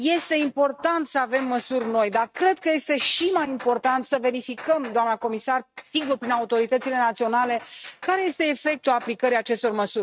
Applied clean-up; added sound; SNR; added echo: neural mask model RNNoise.